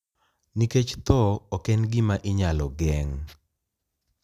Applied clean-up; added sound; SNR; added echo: none; none; none; none.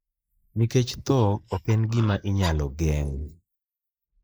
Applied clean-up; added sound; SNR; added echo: neural mask model Resemble Enhance denoiser.